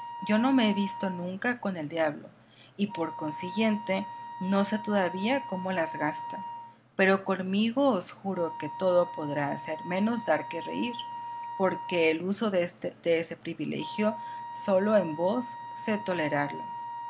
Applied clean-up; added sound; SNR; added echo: none; Wind instrument, woodwind instrument; 11 dB; none.